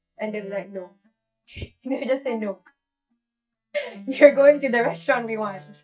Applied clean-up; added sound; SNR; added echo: neural mask model DeepFilterNet 3.